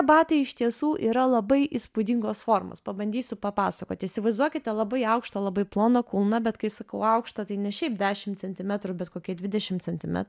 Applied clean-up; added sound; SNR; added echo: none; none; none; none.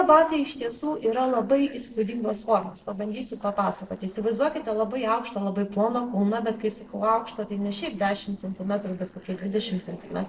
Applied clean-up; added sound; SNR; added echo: neural separator model SepFormer DNS4.